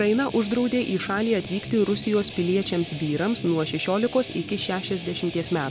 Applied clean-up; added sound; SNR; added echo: none; Guitar; 13 dB; none.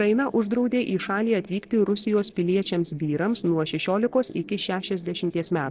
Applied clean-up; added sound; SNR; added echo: neural separator model SepFormer DNS4.